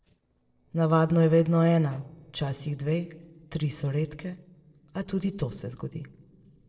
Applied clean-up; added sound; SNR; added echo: neural separator model SepFormer DNS4.